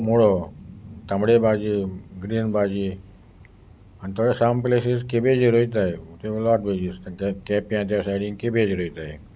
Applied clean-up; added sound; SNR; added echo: none; none; none; none.